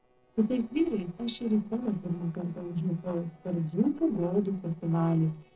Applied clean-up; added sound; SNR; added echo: neural separator model SepFormer DNS4.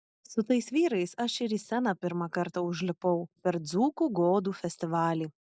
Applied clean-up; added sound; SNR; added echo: none; none; none; none.